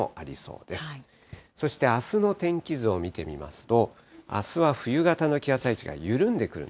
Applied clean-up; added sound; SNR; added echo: none; none; none; none.